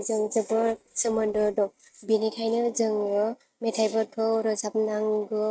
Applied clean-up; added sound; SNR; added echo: neural mask model RNNoise.